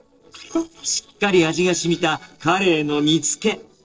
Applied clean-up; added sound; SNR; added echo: neural separator model SepFormer DNS4.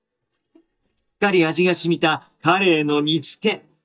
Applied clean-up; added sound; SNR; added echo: neural mask model DeepFilterNet 3.